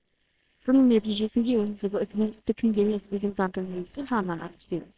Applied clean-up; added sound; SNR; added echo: neural separator model SepFormer WHAMR!.